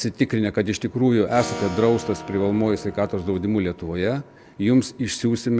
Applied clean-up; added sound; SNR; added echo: none; Acoustic guitar / Strum; 14 dB; none.